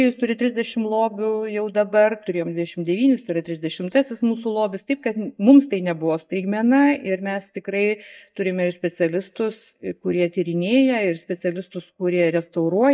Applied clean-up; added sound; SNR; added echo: neural mask model DeepFilterNet 3.